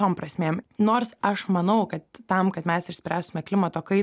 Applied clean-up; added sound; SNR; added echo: none; none; none; none.